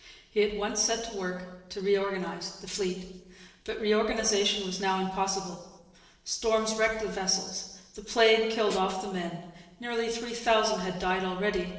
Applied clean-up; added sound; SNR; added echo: neural separator model SepFormer DNS4.